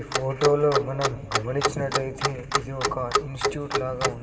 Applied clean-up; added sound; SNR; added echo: none; Clock; 0 dB; reverberation time 2.7 s.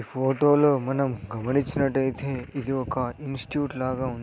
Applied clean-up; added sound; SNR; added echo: none; none; none; none.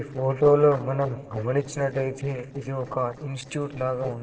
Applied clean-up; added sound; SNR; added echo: neural separator model SepFormer DNS4.